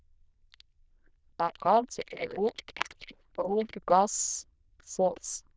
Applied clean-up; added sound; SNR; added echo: neural diffusion model UNIVERSE++.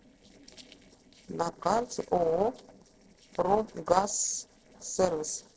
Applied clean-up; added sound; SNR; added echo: neural separator model SepFormer DNS4.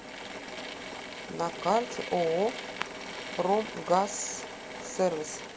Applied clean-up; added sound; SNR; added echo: none; Drill / Mechanisms; 9 dB; none.